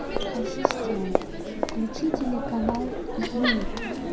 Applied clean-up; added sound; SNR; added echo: none; Crowd; -3 dB; reverberation time 0.4 s.